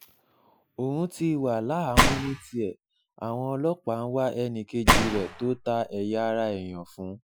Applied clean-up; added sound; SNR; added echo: classical method Wiener filter.